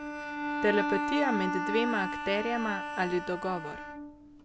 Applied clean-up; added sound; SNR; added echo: none; Bowed string instrument; 2 dB; none.